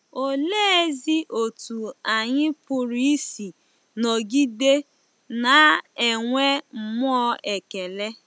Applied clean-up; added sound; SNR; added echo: none; none; none; none.